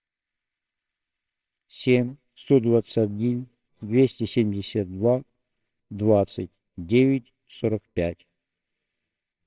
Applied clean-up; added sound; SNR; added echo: neural separator model SepFormer WHAMR!.